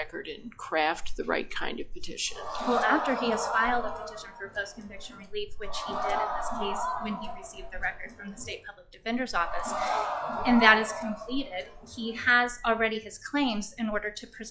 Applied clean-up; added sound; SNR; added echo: classical method log-MMSE.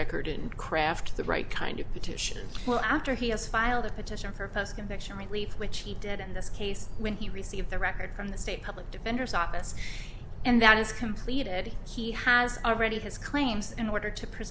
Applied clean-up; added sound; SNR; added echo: none; none; none; none.